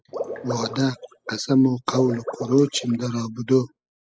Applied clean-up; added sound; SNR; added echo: classical method spectral subtraction.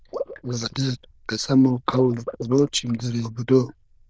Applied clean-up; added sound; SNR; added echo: neural diffusion model UNIVERSE++.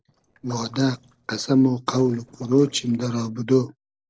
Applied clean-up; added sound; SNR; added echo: neural separator model SepFormer DNS4.